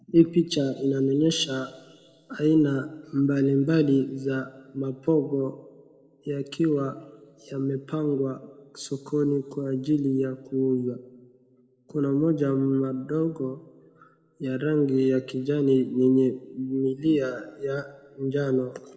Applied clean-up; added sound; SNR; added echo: none; none; none; reverberation time 1.0 s.